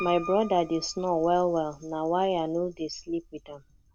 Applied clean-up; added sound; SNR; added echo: none; Piano; 17 dB; none.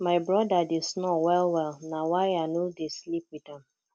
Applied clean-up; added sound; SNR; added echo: none; none; none; none.